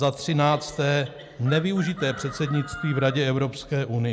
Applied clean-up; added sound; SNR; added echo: none; Chicken, rooster; 14 dB; none.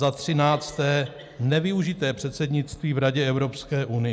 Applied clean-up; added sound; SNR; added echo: none; none; none; none.